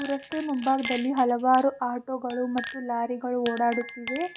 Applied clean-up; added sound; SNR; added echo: none; Chink, clink; 10 dB; none.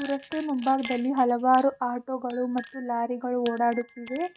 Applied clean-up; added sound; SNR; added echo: neural mask model RNNoise.